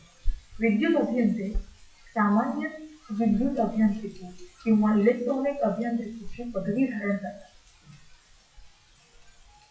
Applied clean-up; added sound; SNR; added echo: classical method WPE with log-MMSE.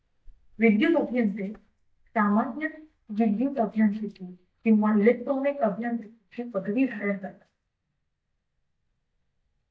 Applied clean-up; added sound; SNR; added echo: neural mask model DeepFilterNet 3.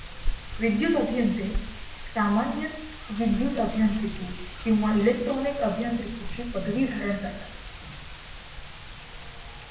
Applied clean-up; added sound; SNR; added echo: none; Wind; 7 dB; reverberation time 0.7 s.